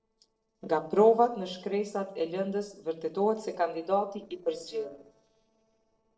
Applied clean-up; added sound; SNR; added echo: neural separator model SepFormer DNS4.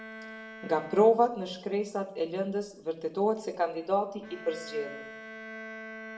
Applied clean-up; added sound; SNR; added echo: none; Bowed string instrument; 16 dB; reverberation time 0.6 s.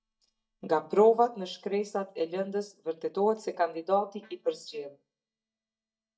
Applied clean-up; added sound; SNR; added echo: neural mask model DeepFilterNet 3.